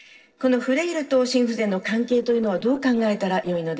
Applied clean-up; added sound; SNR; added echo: neural separator model SepFormer DNS4.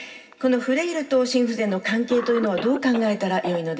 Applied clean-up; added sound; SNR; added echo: none; Cough; 15 dB; reverberation time 0.4 s.